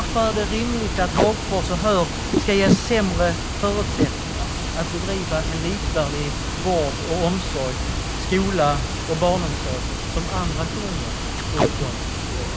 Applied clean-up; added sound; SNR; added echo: none; Water + Packing tape, duct tape; 0 dB; none.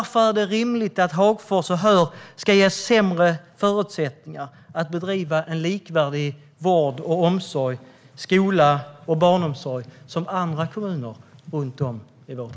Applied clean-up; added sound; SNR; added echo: none; none; none; none.